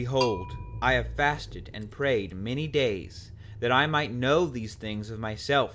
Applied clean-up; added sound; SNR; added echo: none; Engine / Car + Bell; 12 dB; none.